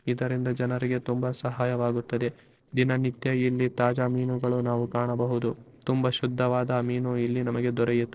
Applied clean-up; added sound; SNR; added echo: neural separator model SepFormer DNS4.